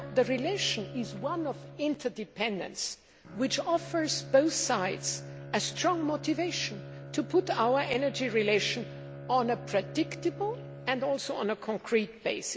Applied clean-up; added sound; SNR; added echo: none; Bowed string instrument; 13 dB; none.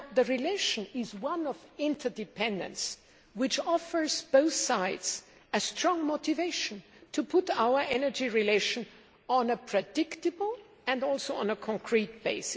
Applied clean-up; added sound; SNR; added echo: none; none; none; none.